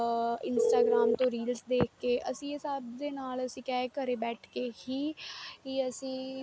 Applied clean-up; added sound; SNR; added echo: none; Telephone; 2 dB; none.